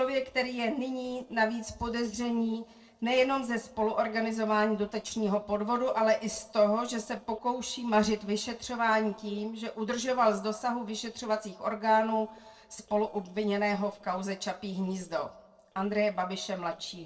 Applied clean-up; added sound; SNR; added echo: neural separator model SepFormer DNS4.